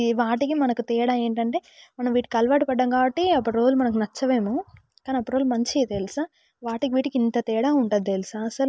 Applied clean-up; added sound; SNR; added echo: none; none; none; none.